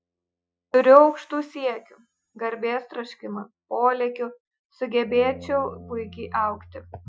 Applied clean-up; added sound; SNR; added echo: classical method Wiener filter.